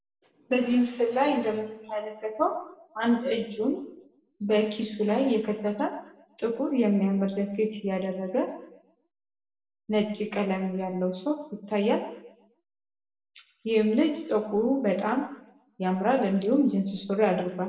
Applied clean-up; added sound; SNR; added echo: none; none; none; reverberation time 0.7 s.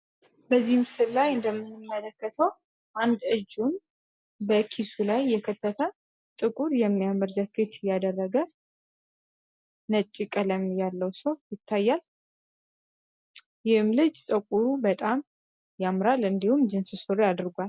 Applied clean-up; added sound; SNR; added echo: none; none; none; none.